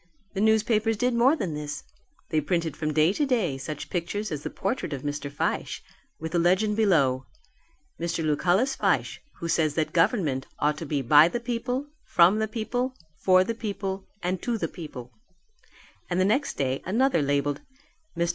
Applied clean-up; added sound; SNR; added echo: none; none; none; none.